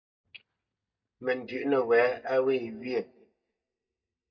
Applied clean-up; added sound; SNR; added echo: neural mask model DeepFilterNet 3.